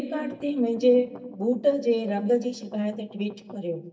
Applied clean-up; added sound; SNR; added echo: neural mask model DeepFilterNet 3.